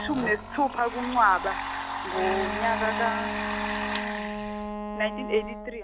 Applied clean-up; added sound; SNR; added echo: none; Wind instrument, woodwind instrument + Domestic sounds, home sounds; 3 dB; none.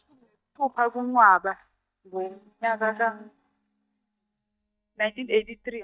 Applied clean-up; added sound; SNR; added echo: neural mask model DeepFilterNet 3.